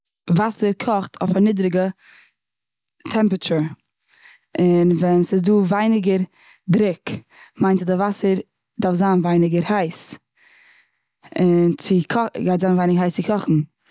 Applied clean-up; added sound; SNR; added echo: none; none; none; none.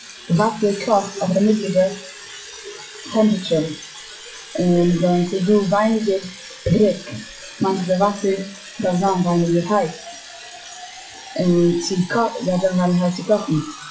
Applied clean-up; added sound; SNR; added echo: classical method WPE with log-MMSE.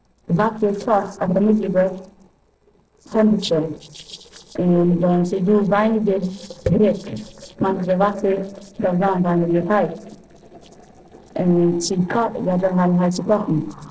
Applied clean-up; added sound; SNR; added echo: neural separator model SepFormer DNS4.